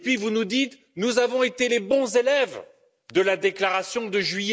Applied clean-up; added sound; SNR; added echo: none; none; none; none.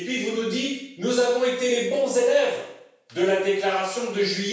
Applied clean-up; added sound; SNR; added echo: none; none; none; reverberation time 0.7 s.